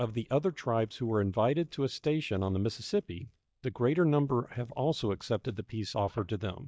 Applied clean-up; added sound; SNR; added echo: neural mask model DeepFilterNet 3.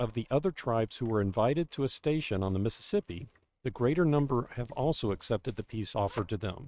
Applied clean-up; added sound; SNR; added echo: neural mask model RNNoise.